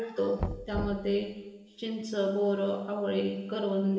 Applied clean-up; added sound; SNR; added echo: none; Knock; 10 dB; reverberation time 1.3 s.